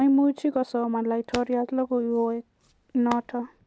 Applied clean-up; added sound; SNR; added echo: none; Hands; 18 dB; none.